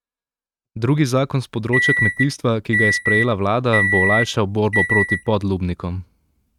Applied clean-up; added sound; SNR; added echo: neural mask model RNNoise.